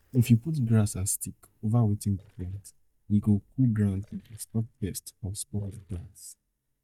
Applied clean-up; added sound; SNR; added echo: neural mask model DeepFilterNet 3.